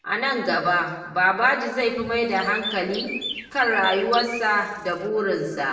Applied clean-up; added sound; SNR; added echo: none; Chirp, tweet; 11 dB; reverberation time 1.0 s.